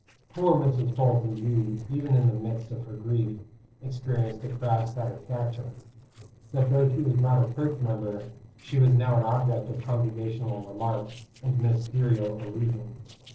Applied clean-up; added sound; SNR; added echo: neural separator model SepFormer DNS4.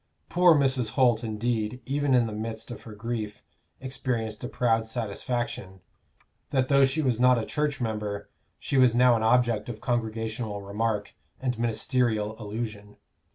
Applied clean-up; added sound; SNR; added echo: none; none; none; none.